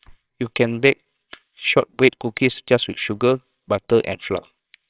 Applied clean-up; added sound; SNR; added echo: neural separator model SepFormer WHAMR!.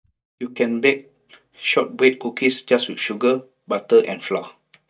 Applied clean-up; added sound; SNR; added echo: neural mask model DeepFilterNet 3.